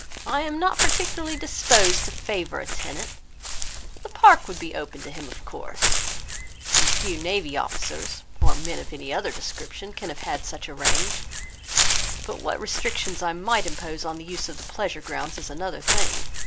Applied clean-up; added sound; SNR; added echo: none; Walk, footsteps / Bird; 1 dB; none.